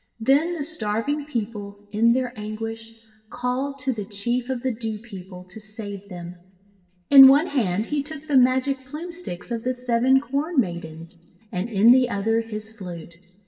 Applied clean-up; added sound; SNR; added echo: none; none; none; reverberation time 1.6 s.